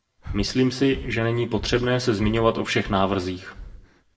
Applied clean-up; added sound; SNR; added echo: none; Breathing; 14 dB; reverberation time 0.6 s.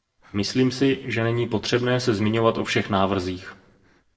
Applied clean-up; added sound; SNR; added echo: neural separator model SepFormer DNS4.